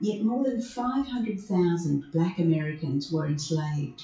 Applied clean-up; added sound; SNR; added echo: classical method WPE with log-MMSE.